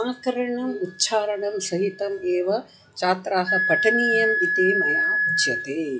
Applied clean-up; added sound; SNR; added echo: classical method log-MMSE.